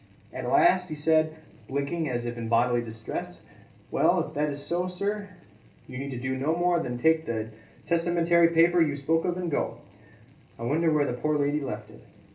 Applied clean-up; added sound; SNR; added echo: none; none; none; reverberation time 0.3 s.